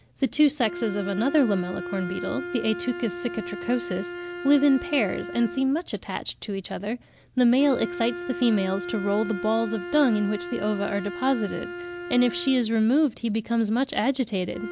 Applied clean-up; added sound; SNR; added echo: none; Wind instrument, woodwind instrument; 11 dB; none.